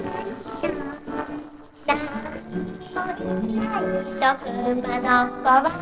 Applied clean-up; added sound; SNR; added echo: neural separator model SepFormer DNS4.